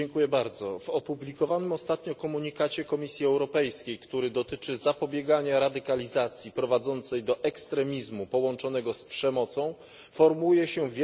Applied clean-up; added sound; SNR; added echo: none; none; none; none.